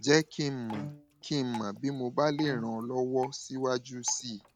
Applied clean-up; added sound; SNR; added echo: none; Drip + Bowed string instrument; 16 dB; none.